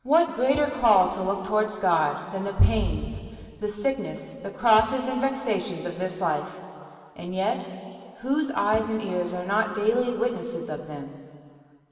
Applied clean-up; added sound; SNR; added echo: none; Thump, thud; 20 dB; reverberation time 2.5 s.